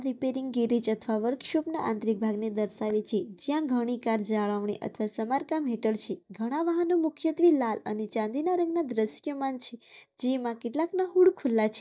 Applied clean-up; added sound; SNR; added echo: neural mask model DeepFilterNet 3.